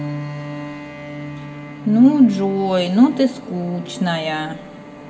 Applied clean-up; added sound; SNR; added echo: none; Bowed string instrument; 13 dB; reverberation time 1.7 s.